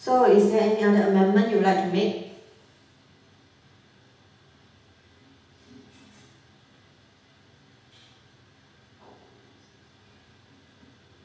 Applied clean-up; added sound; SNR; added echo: none; none; none; reverberation time 0.8 s.